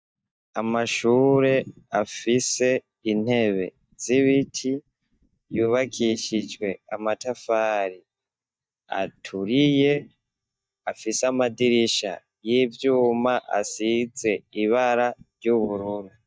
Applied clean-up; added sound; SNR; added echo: neural mask model DeepFilterNet 3.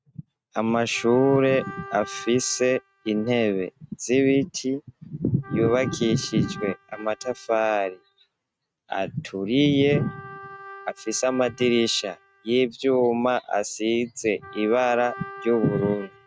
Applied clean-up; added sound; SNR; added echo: neural mask model RNNoise.